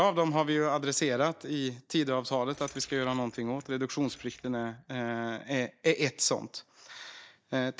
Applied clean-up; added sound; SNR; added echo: neural mask model DeepFilterNet 3.